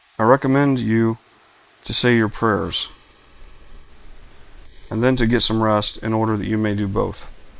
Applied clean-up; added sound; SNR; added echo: neural mask model Resemble Enhance denoiser.